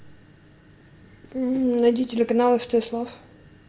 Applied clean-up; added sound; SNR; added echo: none; none; none; none.